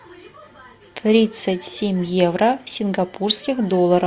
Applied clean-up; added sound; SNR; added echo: none; none; none; none.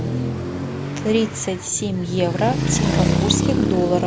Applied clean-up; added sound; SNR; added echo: none; Traffic noise, roadway noise; -1 dB; none.